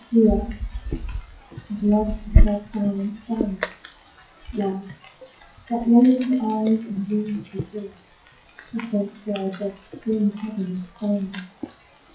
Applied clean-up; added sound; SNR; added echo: classical method WPE with log-MMSE.